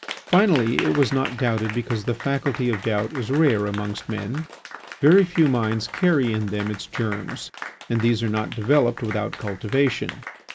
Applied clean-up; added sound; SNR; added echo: none; Applause; 13 dB; none.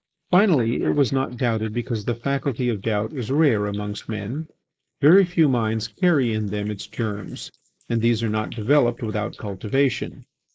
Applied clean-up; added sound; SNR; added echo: neural mask model Resemble Enhance denoiser.